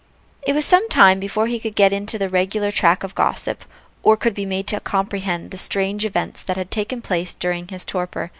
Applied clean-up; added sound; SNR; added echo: none; none; none; none.